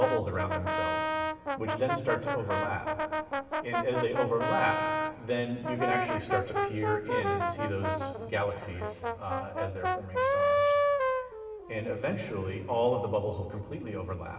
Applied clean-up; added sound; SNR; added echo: none; Brass instrument; -1 dB; reverberation time 2.0 s.